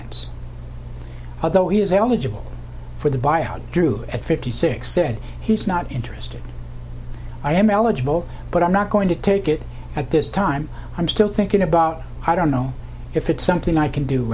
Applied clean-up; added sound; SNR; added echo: none; none; none; none.